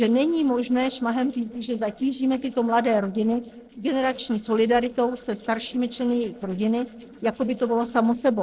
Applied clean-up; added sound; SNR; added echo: neural separator model SepFormer DNS4.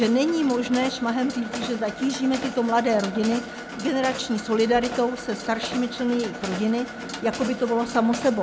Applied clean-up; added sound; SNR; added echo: none; Mechanisms; 10 dB; none.